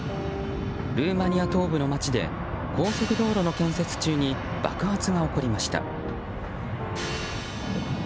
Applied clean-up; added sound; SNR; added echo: none; Crash cymbal; 16 dB; none.